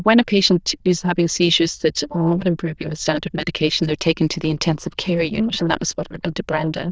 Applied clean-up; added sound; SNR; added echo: neural diffusion model UNIVERSE++.